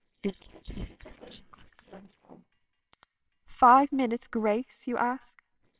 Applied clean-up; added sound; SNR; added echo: neural separator model SepFormer WHAMR!.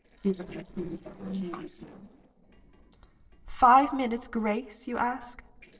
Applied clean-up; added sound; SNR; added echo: neural separator model SepFormer DNS4.